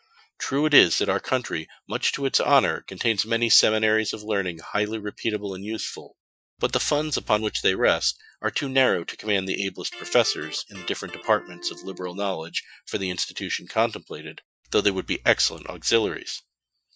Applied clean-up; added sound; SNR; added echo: classical method Wiener filter.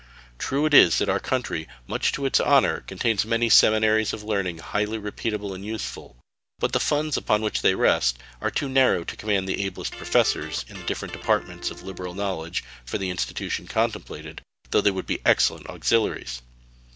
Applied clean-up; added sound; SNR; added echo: none; Electric guitar; 16 dB; none.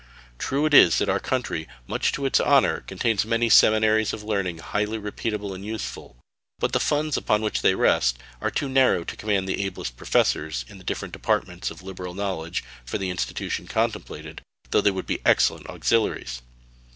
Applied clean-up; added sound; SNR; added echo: none; none; none; none.